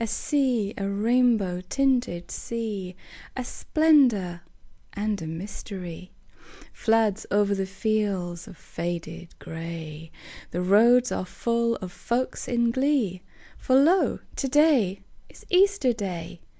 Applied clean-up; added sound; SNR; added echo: none; none; none; none.